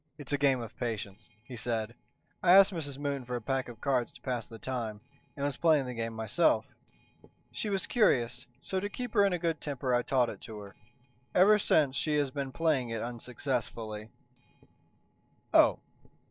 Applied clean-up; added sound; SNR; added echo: neural separator model SepFormer DNS4.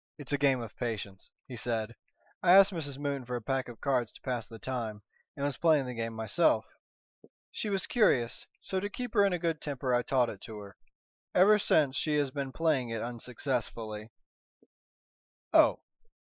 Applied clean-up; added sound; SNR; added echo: neural mask model Resemble Enhance denoiser.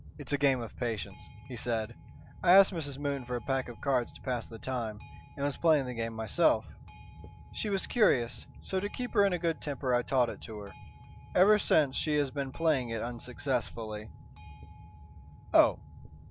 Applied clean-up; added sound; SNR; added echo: none; Boat, Water vehicle; 17 dB; none.